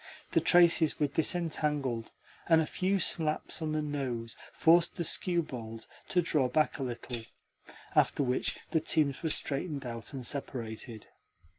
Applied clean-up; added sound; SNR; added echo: none; Tambourine; 0 dB; none.